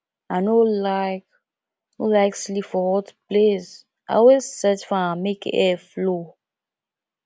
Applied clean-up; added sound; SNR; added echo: none; none; none; none.